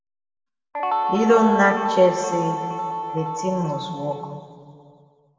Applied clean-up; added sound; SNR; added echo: none; Guitar; 3 dB; reverberation time 2.3 s.